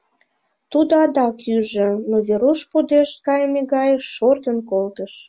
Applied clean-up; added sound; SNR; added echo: none; none; none; none.